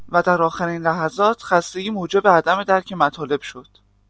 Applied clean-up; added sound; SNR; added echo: none; none; none; none.